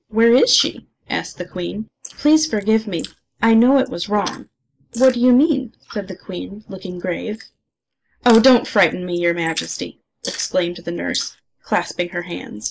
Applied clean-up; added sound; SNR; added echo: neural mask model Resemble Enhance denoiser.